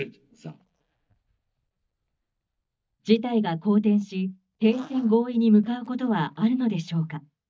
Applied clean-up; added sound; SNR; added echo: neural mask model DeepFilterNet 3.